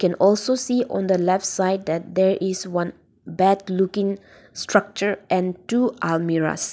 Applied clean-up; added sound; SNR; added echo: none; none; none; none.